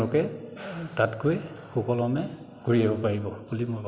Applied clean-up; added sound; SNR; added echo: none; none; none; none.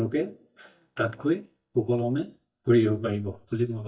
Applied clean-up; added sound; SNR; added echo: neural mask model DeepFilterNet 3.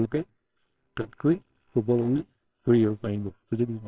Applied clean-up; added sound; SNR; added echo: neural separator model SepFormer WHAMR!.